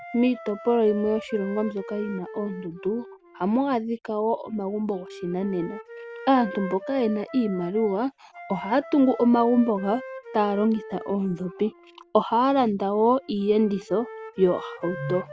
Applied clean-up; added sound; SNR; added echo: none; Wind instrument, woodwind instrument; 15 dB; none.